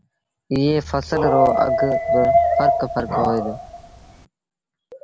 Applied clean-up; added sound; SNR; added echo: none; Dog; -3 dB; none.